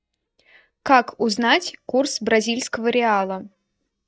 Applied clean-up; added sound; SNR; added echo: neural mask model DeepFilterNet 3.